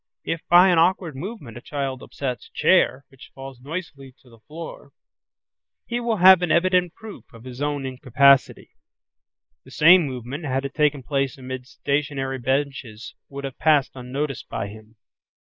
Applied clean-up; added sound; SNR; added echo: neural mask model Resemble Enhance denoiser.